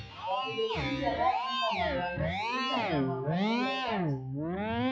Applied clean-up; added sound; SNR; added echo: classical method WPE with log-MMSE.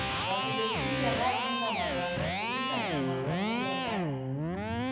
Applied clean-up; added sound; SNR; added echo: none; Electric guitar; -5 dB; reverberation time 1.0 s.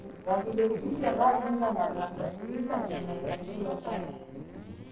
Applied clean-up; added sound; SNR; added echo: neural separator model SepFormer DNS4.